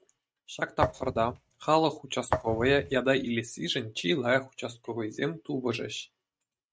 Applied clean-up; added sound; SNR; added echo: neural mask model RNNoise.